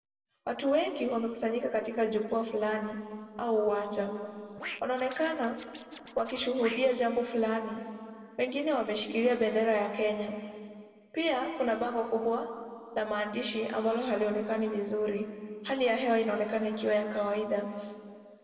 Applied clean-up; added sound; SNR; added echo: neural separator model SepFormer DNS4.